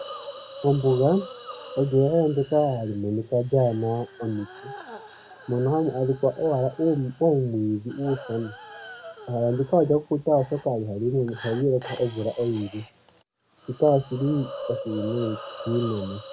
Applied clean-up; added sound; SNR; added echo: none; Hiss; 16 dB; none.